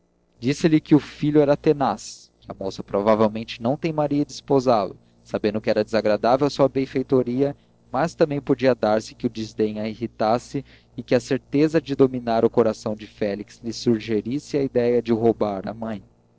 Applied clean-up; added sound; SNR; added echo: neural separator model SepFormer DNS4.